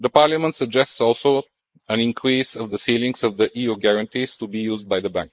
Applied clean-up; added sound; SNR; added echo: neural mask model Resemble Enhance denoiser.